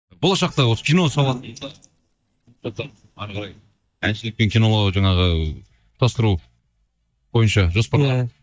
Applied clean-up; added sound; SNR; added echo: neural mask model DeepFilterNet 3.